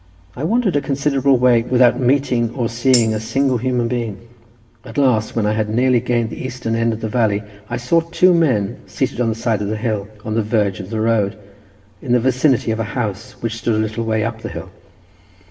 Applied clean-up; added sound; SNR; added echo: none; Tambourine; 11 dB; reverberation time 1.2 s.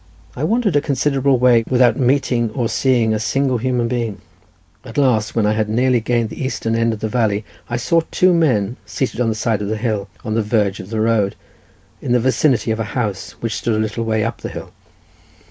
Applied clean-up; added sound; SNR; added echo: none; none; none; none.